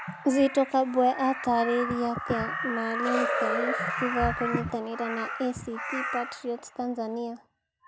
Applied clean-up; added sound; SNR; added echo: none; Crow; 4 dB; none.